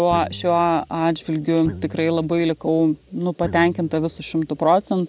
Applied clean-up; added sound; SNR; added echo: none; Guitar; 17 dB; none.